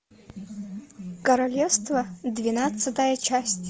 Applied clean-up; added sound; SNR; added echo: none; none; none; none.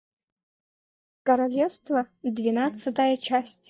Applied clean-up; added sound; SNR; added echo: neural mask model DeepFilterNet 3.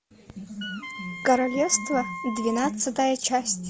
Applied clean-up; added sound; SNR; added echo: none; Wind instrument, woodwind instrument; 11 dB; none.